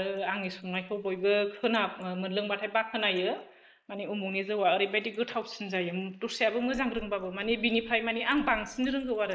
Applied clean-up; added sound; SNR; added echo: neural mask model Resemble Enhance denoiser.